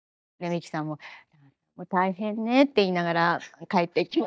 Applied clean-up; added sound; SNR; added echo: neural mask model DeepFilterNet 3.